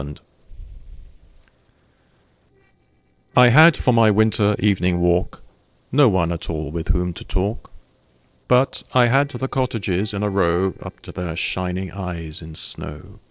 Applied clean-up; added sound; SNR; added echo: neural separator model SepFormer DNS4.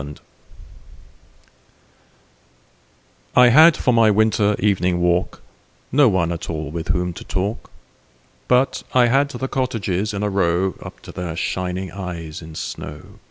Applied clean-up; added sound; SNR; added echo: none; none; none; none.